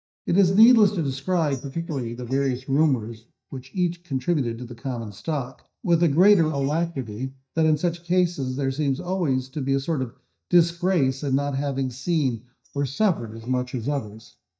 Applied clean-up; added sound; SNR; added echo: neural mask model DeepFilterNet 3.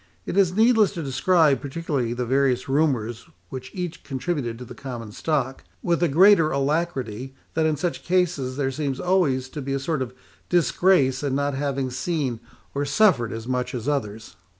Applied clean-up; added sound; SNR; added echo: none; none; none; none.